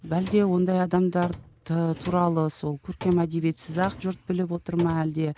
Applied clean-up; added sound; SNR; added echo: none; Drawer open or close; 18 dB; none.